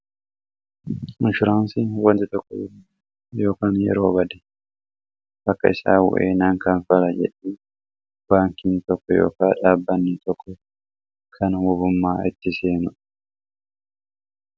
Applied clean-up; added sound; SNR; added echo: none; none; none; none.